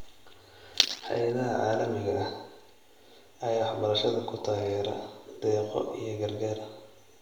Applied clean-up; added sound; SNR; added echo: none; none; none; reverberation time 0.8 s.